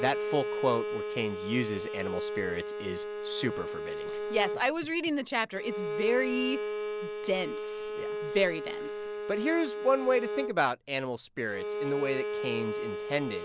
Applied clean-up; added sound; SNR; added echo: none; Bowed string instrument; 3 dB; none.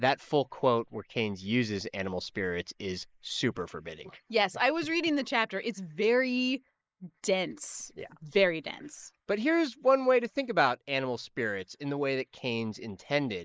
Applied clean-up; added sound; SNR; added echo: neural mask model Resemble Enhance denoiser.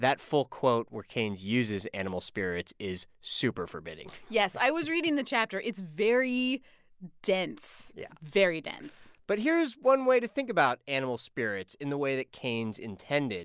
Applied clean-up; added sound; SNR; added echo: none; none; none; none.